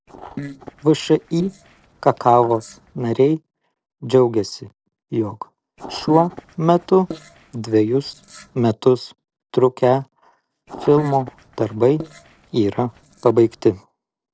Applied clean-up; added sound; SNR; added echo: neural separator model SepFormer DNS4.